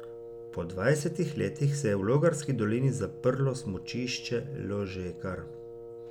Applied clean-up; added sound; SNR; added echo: none; Wind instrument, woodwind instrument; 13 dB; none.